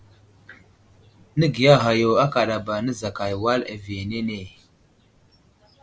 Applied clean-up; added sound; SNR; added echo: none; none; none; none.